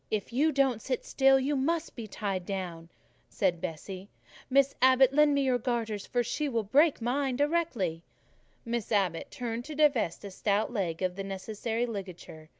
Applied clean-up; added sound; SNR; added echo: none; none; none; none.